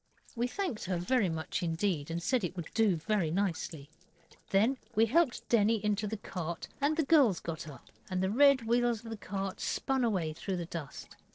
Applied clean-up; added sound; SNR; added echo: neural separator model SepFormer DNS4.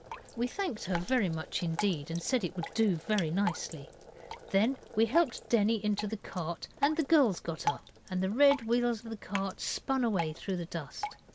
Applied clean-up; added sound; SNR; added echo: none; Drip; 11 dB; none.